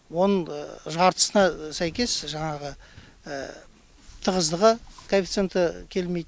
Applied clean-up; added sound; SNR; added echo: none; none; none; none.